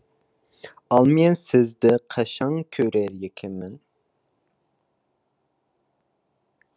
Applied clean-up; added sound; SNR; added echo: none; none; none; none.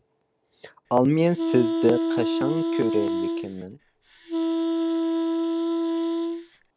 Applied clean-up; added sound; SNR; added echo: none; Wind instrument, woodwind instrument; -2 dB; none.